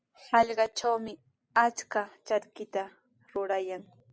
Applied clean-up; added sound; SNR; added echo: none; none; none; none.